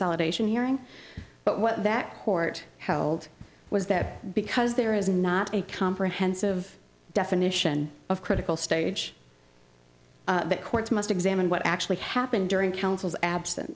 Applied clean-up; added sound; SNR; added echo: none; none; none; none.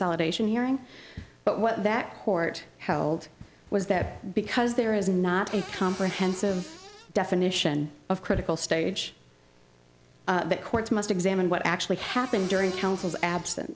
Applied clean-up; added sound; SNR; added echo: none; Cupboard open or close / Door; 15 dB; none.